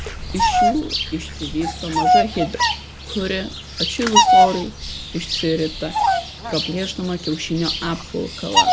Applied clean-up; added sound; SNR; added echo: none; Bird vocalization, bird call, bird song; -5 dB; none.